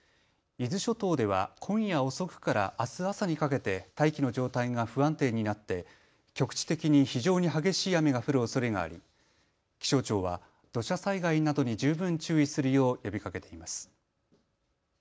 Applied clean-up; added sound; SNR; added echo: none; none; none; none.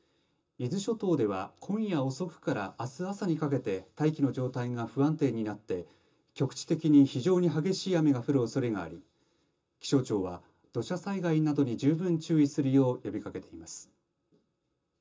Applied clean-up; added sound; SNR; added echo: none; none; none; reverberation time 0.2 s.